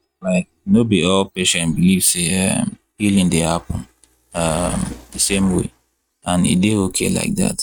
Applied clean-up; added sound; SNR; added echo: neural mask model RNNoise.